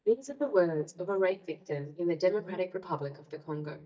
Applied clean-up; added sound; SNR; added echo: neural mask model DeepFilterNet 3.